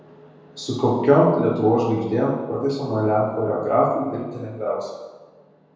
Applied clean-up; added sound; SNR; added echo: none; none; none; reverberation time 1.2 s.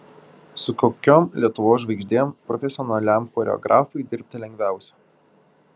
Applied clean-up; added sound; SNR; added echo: none; none; none; none.